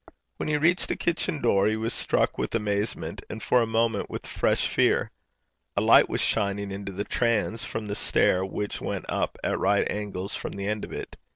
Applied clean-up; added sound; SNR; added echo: none; none; none; none.